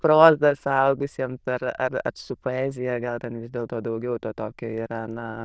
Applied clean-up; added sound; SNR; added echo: neural diffusion model UNIVERSE++.